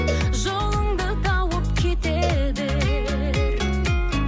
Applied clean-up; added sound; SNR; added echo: none; Cowbell; 17 dB; none.